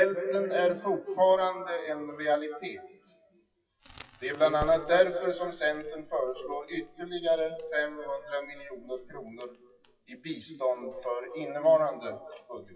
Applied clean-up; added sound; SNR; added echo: classical method WPE with log-MMSE.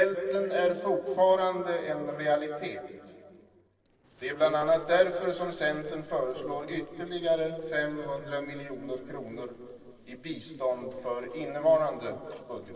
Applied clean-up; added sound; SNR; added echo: neural separator model SepFormer DNS4.